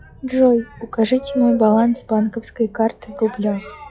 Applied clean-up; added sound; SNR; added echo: classical method log-MMSE.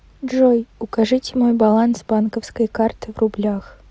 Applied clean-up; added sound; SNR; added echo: none; none; none; none.